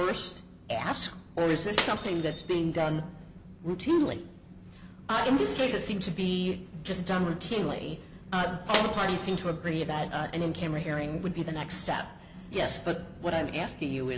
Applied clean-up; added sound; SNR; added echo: none; Shatter; 11 dB; none.